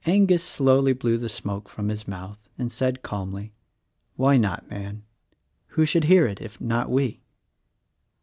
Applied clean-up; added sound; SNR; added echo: none; none; none; none.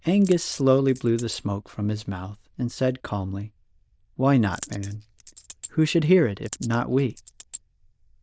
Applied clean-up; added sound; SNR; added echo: neural diffusion model UNIVERSE++.